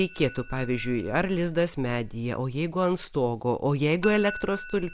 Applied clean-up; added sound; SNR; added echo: none; Chink, clink; 17 dB; none.